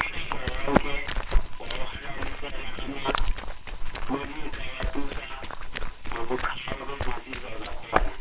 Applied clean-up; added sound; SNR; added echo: neural separator model SepFormer WHAMR!.